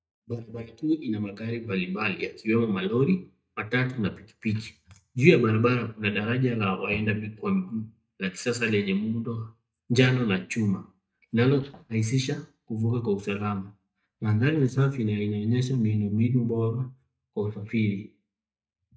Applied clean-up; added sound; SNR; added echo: neural mask model DeepFilterNet 3.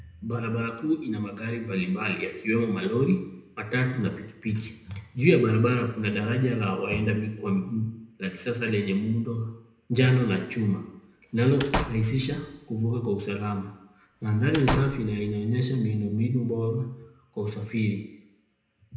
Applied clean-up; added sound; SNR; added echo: none; Slam / Wood; 8 dB; reverberation time 0.8 s.